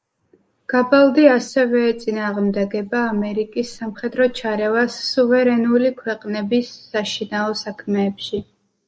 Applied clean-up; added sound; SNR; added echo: neural mask model Resemble Enhance denoiser.